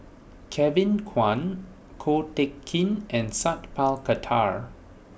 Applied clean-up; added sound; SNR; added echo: none; none; none; none.